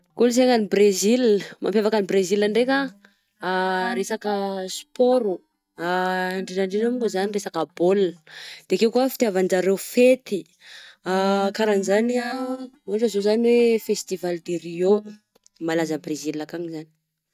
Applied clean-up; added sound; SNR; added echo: neural mask model DeepFilterNet 3.